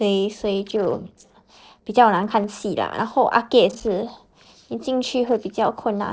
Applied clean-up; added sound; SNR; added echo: neural separator model SepFormer DNS4.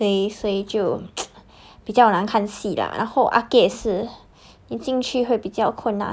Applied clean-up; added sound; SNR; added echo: none; none; none; none.